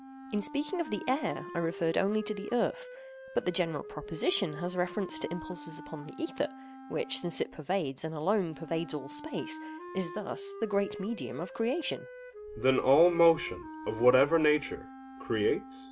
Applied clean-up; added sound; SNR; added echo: none; Wind instrument, woodwind instrument; 14 dB; none.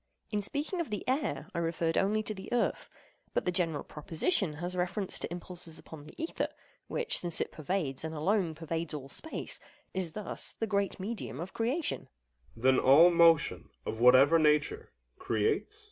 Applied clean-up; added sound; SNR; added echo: none; none; none; none.